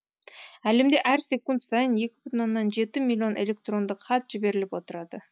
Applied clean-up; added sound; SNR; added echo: none; none; none; none.